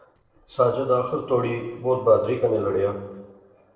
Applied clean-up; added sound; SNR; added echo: neural separator model SepFormer DNS4.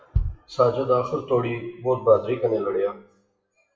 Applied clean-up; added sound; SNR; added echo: classical method WPE with log-MMSE.